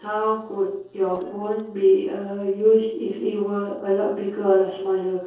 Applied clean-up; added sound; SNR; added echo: neural separator model SepFormer DNS4.